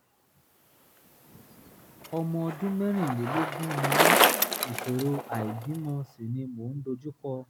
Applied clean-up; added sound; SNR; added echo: none; Bicycle; -3 dB; none.